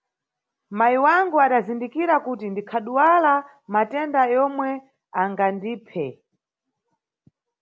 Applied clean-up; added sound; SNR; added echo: none; none; none; none.